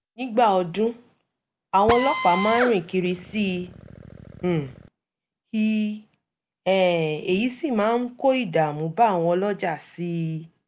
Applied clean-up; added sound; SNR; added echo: none; Drill; 7 dB; none.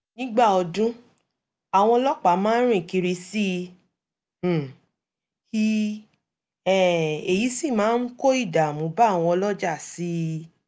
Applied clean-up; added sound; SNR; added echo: none; none; none; none.